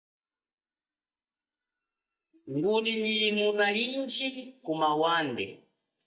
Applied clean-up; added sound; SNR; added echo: neural mask model DeepFilterNet 3.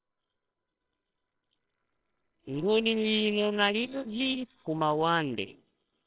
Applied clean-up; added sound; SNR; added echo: neural separator model SepFormer WHAMR!.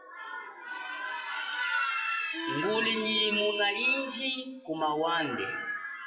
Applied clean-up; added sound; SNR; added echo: classical method WPE with log-MMSE.